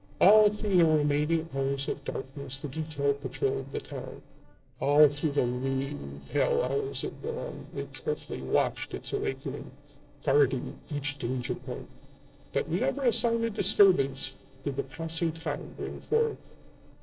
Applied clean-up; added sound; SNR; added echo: neural separator model SepFormer DNS4.